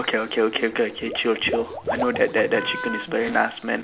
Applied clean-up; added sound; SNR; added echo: none; Wind instrument, woodwind instrument + Water / Liquid; 10 dB; none.